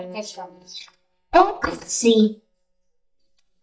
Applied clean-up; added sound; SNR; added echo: neural mask model DeepFilterNet 3.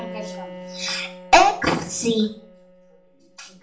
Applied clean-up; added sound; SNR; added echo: none; Bowed string instrument; 16 dB; reverberation time 0.4 s.